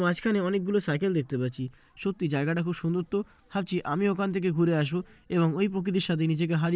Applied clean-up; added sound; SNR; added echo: none; none; none; none.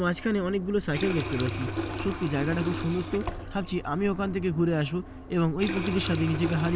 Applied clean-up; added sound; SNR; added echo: none; Water tap, faucet; 6 dB; none.